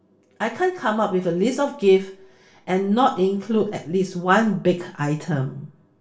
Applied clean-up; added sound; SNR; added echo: none; none; none; reverberation time 0.3 s.